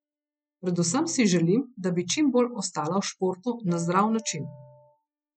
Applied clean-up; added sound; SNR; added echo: classical method Wiener filter.